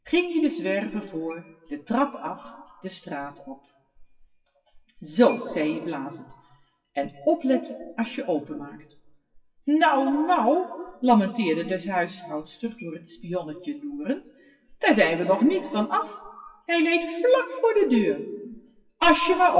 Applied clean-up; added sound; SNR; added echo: classical method WPE with log-MMSE.